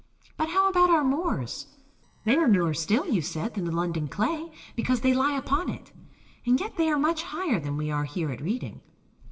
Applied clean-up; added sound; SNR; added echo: neural separator model SepFormer DNS4.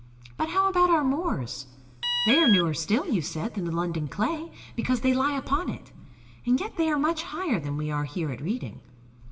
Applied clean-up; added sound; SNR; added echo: none; Alarm; 1 dB; reverberation time 1.4 s.